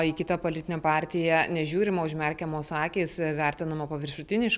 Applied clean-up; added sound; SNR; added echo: none; none; none; none.